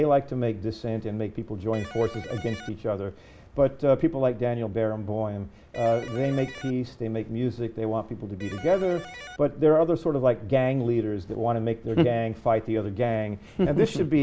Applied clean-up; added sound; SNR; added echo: none; Electric guitar; 15 dB; none.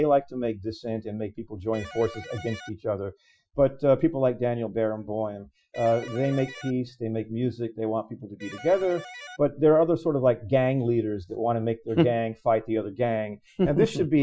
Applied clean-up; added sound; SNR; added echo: classical method Wiener filter.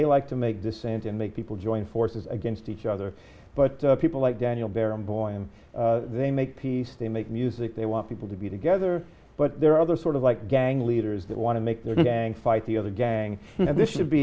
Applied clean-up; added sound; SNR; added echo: none; none; none; none.